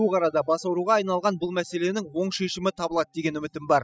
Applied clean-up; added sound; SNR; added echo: classical method spectral subtraction.